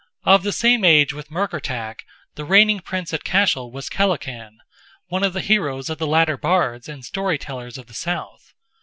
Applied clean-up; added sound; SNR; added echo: none; none; none; none.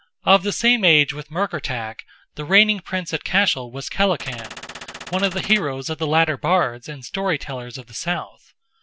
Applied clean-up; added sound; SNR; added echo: none; Gunshot, gunfire; 13 dB; none.